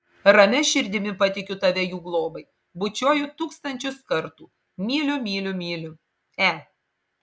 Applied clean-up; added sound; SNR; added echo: none; none; none; none.